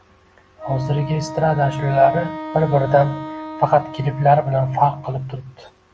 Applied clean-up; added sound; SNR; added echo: none; Wind instrument, woodwind instrument; 13 dB; none.